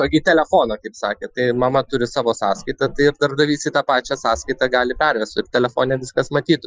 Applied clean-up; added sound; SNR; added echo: classical method Wiener filter.